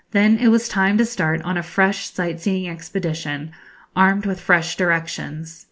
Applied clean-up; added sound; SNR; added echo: none; none; none; none.